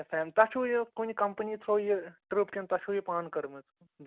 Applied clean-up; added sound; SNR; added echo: none; none; none; none.